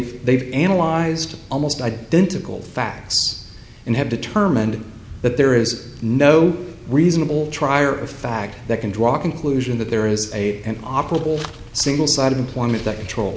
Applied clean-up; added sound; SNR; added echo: none; none; none; none.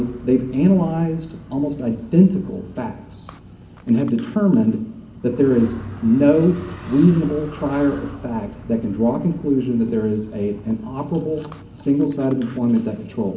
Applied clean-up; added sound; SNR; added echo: none; Car; 19 dB; reverberation time 0.4 s.